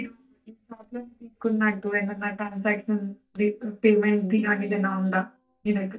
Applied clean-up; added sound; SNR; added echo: neural mask model DeepFilterNet 3.